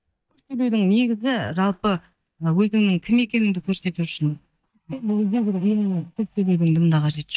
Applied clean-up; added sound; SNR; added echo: neural mask model DeepFilterNet 3.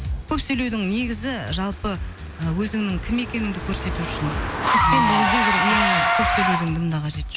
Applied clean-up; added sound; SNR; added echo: none; Engine / Car; -1 dB; none.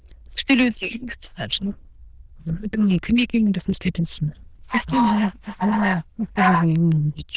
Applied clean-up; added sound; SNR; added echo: neural diffusion model UNIVERSE++.